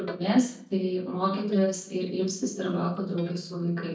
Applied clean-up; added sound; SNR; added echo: neural mask model DeepFilterNet 3.